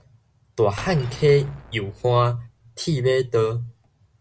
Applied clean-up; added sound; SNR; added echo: none; Glass + Explosion; 18 dB; none.